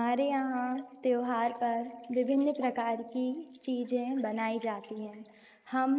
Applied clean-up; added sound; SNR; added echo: neural mask model Resemble Enhance denoiser.